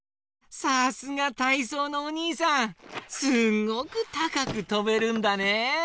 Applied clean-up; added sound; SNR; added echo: none; Squeak; 16 dB; none.